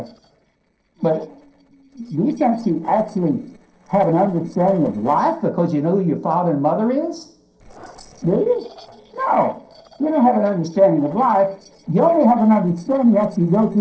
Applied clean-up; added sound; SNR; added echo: neural separator model SepFormer DNS4.